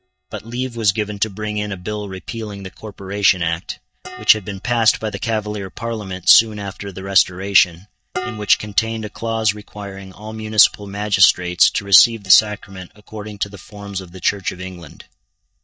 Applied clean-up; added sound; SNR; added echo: neural mask model DeepFilterNet 3.